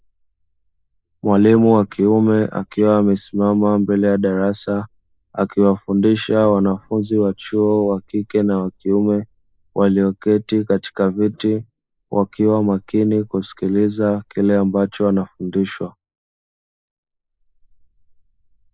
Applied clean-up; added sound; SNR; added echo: neural mask model Resemble Enhance denoiser.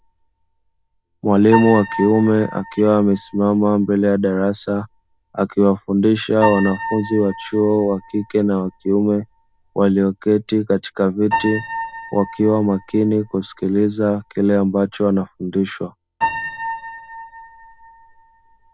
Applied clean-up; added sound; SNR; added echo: none; Piano; 13 dB; none.